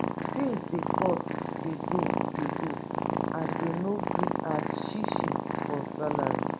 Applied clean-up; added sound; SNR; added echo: none; Purr; -4 dB; none.